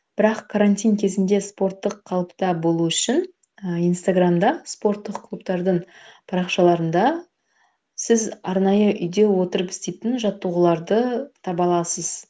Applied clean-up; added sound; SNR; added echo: none; none; none; none.